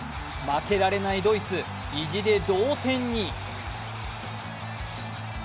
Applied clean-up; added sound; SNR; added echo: none; none; none; none.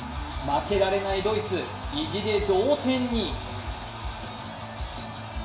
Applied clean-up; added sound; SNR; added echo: none; none; none; reverberation time 0.7 s.